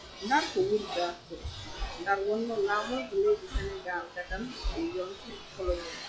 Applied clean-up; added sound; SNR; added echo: classical method log-MMSE.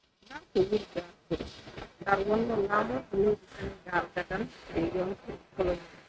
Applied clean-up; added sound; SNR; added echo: neural mask model RNNoise.